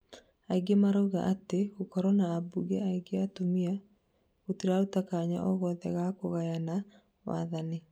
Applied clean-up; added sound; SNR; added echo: none; none; none; none.